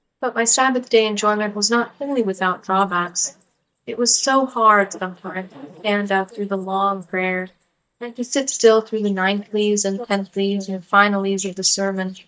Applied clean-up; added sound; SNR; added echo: neural mask model DeepFilterNet 3.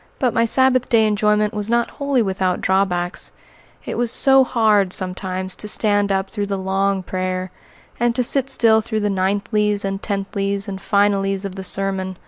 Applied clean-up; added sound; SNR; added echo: none; none; none; none.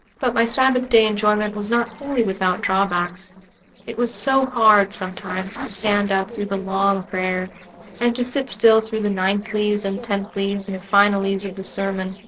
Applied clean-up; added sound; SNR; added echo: neural separator model SepFormer DNS4.